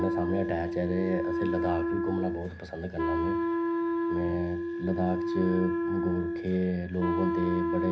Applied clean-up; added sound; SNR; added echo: none; Wind instrument, woodwind instrument; -2 dB; reverberation time 0.5 s.